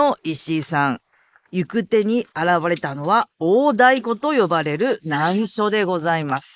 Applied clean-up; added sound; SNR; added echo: neural mask model Resemble Enhance denoiser.